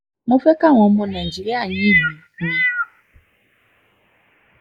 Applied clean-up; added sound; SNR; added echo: neural mask model Resemble Enhance denoiser.